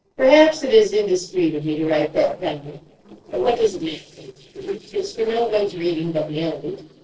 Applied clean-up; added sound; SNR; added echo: neural separator model SepFormer DNS4.